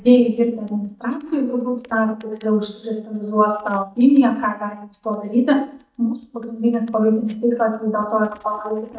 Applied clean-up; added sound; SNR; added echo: neural mask model DeepFilterNet 3.